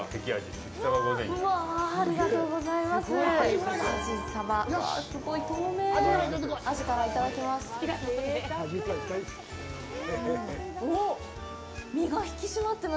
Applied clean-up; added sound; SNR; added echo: none; none; none; none.